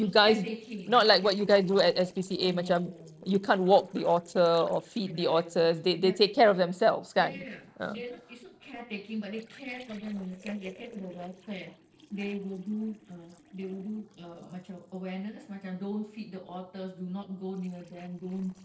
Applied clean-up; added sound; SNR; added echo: neural separator model SepFormer DNS4.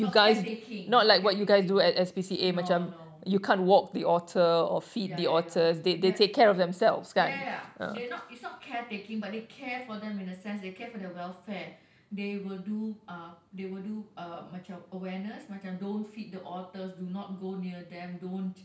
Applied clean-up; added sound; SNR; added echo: none; none; none; none.